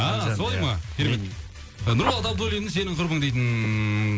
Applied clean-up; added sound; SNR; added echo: none; Telephone; 11 dB; none.